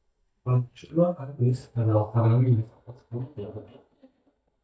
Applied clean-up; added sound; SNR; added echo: neural mask model DeepFilterNet 3.